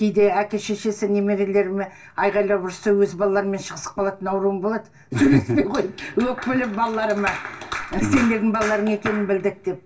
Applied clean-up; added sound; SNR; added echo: none; Bird; 10 dB; reverberation time 0.2 s.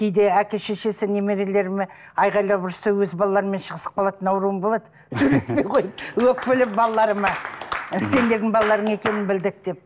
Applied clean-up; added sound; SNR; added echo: none; none; none; none.